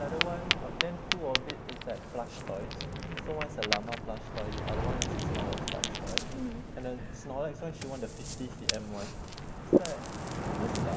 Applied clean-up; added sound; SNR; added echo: none; Ocean; -5 dB; none.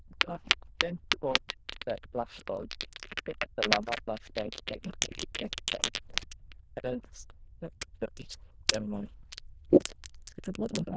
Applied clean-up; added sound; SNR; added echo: neural diffusion model UNIVERSE++.